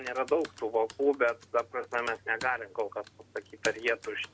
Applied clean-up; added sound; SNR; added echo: none; Computer keyboard; 17 dB; none.